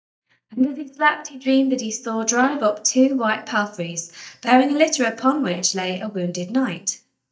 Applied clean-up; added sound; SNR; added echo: neural mask model DeepFilterNet 3.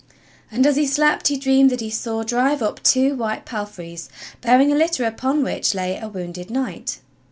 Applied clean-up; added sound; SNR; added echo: none; none; none; none.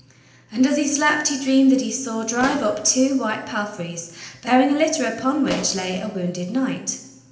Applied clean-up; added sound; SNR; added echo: none; Explosion; 16 dB; reverberation time 0.8 s.